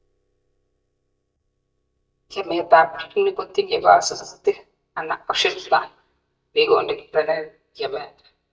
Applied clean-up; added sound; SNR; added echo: neural mask model DeepFilterNet 3.